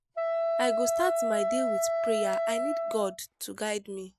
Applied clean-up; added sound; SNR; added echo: none; Wind instrument, woodwind instrument; -4 dB; none.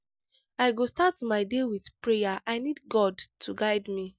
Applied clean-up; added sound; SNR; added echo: none; none; none; none.